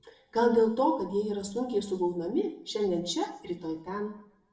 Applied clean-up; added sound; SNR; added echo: none; none; none; reverberation time 0.6 s.